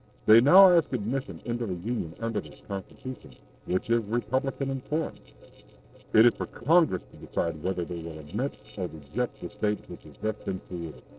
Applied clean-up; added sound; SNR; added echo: neural separator model SepFormer DNS4.